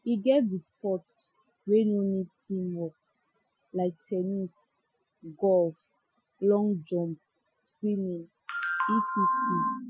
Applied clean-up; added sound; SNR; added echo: classical method Wiener filter.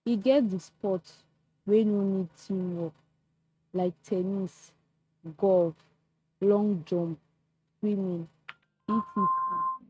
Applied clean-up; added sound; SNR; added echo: neural mask model RNNoise.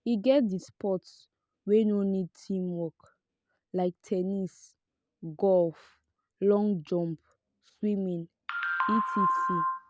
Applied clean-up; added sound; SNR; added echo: none; none; none; none.